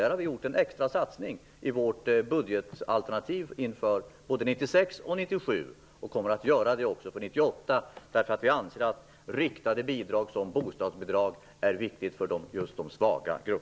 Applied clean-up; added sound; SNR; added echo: none; none; none; none.